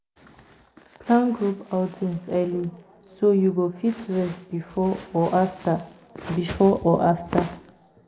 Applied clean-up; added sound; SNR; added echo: none; none; none; reverberation time 0.6 s.